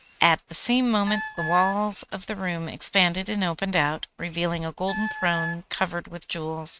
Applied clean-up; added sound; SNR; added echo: neural mask model RNNoise.